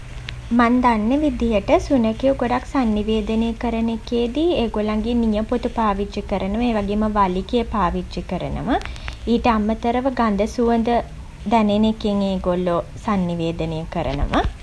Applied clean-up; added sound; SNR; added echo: none; none; none; none.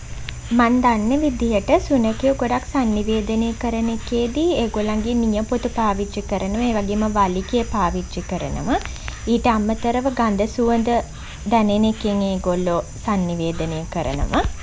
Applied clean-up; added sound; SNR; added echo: none; Insect; 15 dB; none.